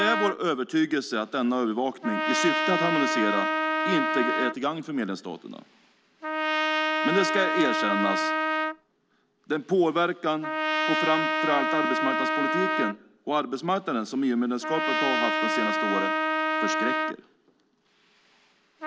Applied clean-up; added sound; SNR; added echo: none; Trumpet; 0 dB; none.